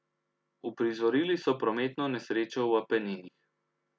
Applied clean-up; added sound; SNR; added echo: none; none; none; none.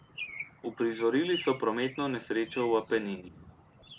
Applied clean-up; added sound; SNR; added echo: none; Bird; 12 dB; none.